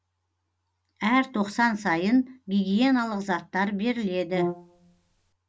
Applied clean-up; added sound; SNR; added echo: none; Brass instrument; 5 dB; none.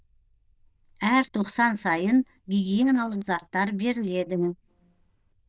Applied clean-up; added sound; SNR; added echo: neural diffusion model UNIVERSE++.